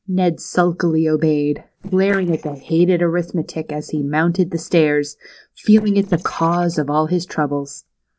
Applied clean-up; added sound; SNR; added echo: neural separator model SepFormer DNS4.